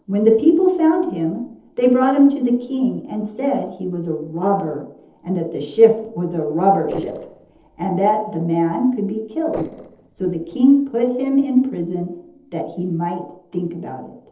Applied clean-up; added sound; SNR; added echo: neural separator model SepFormer DNS4.